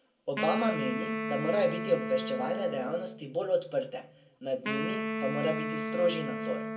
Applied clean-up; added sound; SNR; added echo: none; Wind instrument, woodwind instrument; 3 dB; reverberation time 0.2 s.